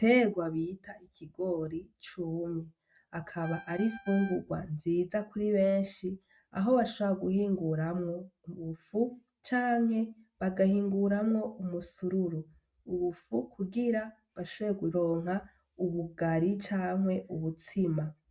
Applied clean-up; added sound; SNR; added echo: neural mask model RNNoise.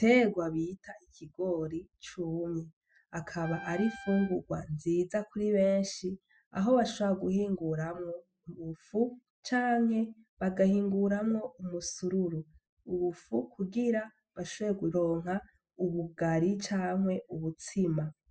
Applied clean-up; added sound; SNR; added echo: classical method spectral subtraction.